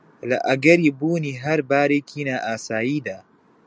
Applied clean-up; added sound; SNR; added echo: none; none; none; none.